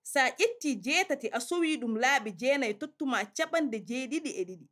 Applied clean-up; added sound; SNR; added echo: none; none; none; none.